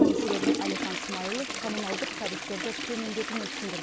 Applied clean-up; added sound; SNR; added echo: none; Toilet flush; -5 dB; none.